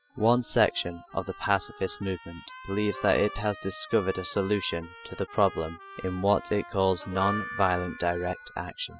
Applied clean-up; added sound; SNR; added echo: classical method spectral subtraction.